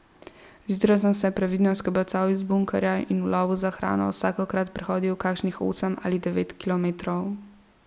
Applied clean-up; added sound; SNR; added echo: none; none; none; none.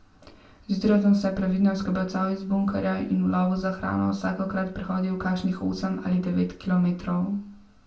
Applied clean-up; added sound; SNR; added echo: none; none; none; reverberation time 0.3 s.